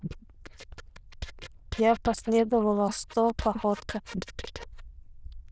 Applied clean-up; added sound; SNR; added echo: neural diffusion model UNIVERSE++.